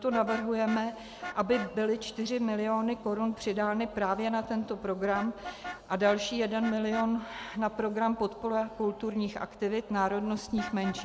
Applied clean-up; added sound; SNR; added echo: none; Vehicle horn, car horn, honking; 15 dB; none.